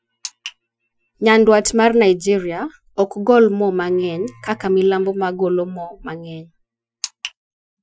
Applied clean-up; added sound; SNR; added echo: classical method Wiener filter.